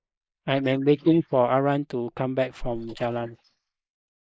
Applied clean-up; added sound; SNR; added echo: neural mask model Resemble Enhance denoiser.